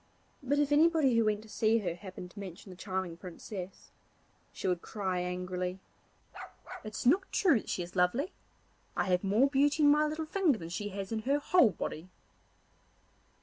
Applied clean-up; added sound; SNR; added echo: none; Bark; 13 dB; none.